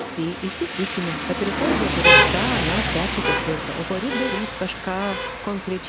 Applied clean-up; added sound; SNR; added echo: none; Rain; -5 dB; none.